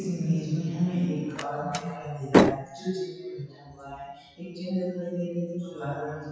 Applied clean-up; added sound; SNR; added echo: classical method WPE with log-MMSE.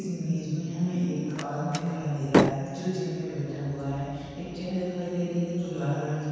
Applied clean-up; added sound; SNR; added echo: none; Slam; -1 dB; reverberation time 2.1 s.